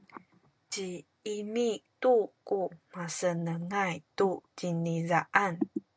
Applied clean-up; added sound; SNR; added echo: none; none; none; none.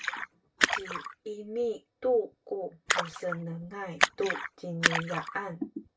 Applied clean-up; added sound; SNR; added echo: none; Splash, splatter; -1 dB; reverberation time 0.2 s.